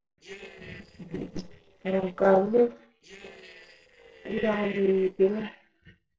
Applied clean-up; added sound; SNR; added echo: neural separator model SepFormer DNS4.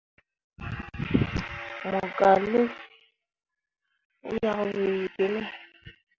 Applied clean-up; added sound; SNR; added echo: none; none; none; none.